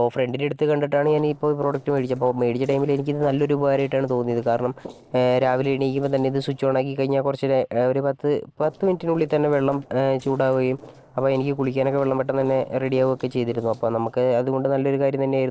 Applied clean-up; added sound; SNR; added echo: neural separator model SepFormer DNS4.